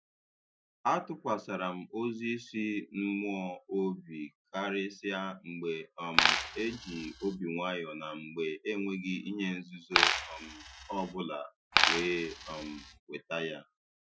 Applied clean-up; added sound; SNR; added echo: classical method Wiener filter.